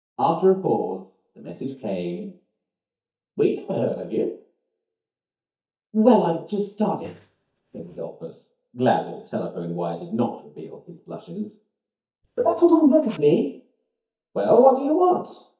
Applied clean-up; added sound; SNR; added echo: neural mask model DeepFilterNet 3.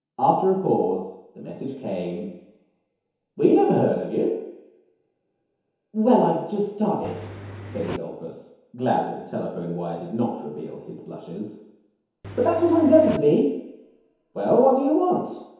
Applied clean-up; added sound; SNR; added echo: none; Engine; 11 dB; reverberation time 1.0 s.